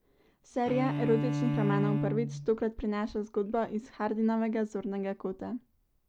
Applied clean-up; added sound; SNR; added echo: none; Bowed string instrument; 2 dB; none.